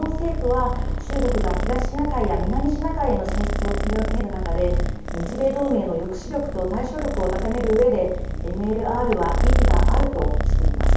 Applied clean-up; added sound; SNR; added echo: none; Purr; -3 dB; reverberation time 0.7 s.